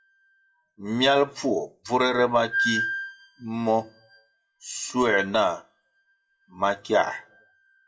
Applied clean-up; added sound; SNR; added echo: classical method WPE with log-MMSE.